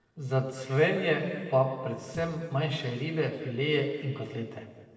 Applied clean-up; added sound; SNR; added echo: neural separator model SepFormer DNS4.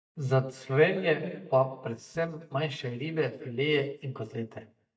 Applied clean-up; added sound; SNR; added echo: neural mask model DeepFilterNet 3.